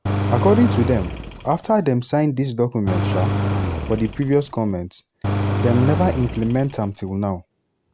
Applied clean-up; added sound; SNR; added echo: none; Engine; 3 dB; none.